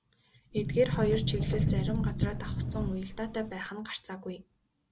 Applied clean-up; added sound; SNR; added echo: none; Sliding door; -3 dB; none.